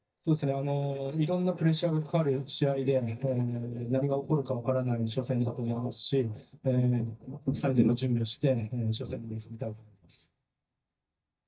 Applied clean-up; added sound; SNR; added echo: neural mask model DeepFilterNet 3.